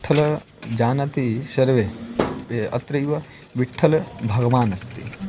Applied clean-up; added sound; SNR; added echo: none; Thump, thud; 14 dB; none.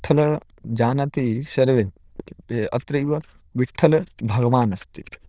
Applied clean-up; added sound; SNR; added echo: neural diffusion model UNIVERSE++.